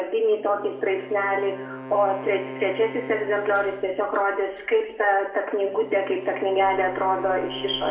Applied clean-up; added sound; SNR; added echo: none; Wind instrument, woodwind instrument; 15 dB; reverberation time 0.8 s.